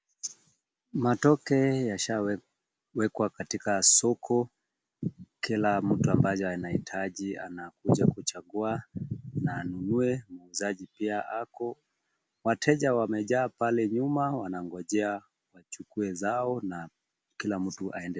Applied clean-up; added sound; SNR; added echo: none; none; none; none.